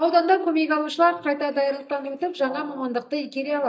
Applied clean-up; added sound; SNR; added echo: neural mask model DeepFilterNet 3.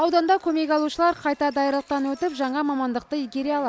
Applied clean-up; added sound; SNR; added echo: none; none; none; none.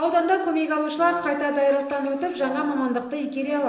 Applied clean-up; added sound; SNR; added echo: neural separator model SepFormer DNS4.